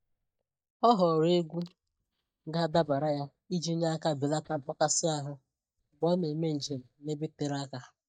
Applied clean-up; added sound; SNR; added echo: neural mask model DeepFilterNet 3.